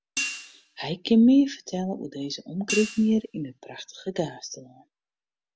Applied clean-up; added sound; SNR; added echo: none; Hi-hat; 11 dB; none.